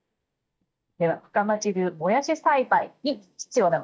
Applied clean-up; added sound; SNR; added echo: neural mask model DeepFilterNet 3.